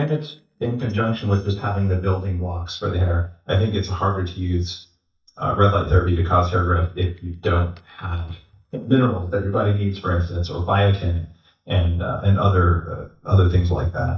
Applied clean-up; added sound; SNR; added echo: neural mask model DeepFilterNet 3.